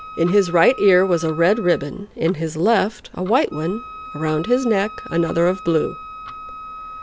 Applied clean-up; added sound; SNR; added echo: none; Tick-tock + Wind instrument, woodwind instrument; 16 dB; none.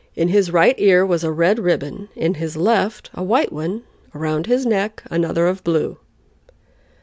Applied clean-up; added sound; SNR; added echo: none; none; none; none.